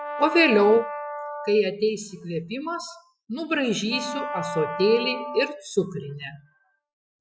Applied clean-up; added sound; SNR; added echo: classical method Wiener filter.